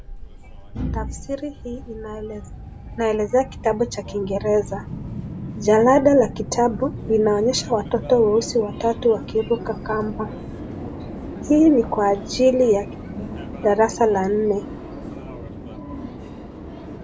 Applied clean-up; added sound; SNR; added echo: none; Subway, metro, underground; 11 dB; none.